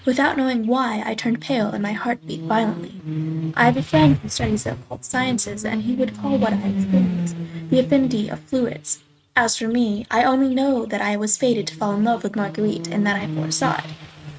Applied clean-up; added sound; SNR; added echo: neural mask model RNNoise.